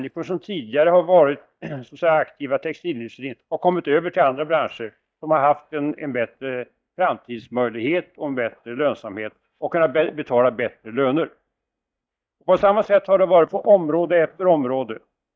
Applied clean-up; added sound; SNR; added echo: neural mask model DeepFilterNet 3.